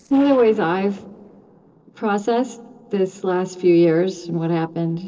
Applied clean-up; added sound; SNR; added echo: neural separator model SepFormer DNS4.